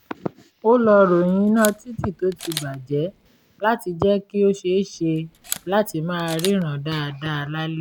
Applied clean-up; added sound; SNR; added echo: none; Camera; 15 dB; none.